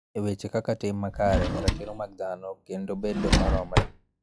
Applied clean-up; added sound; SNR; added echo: classical method log-MMSE.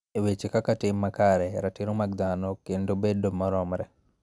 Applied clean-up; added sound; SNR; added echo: none; none; none; none.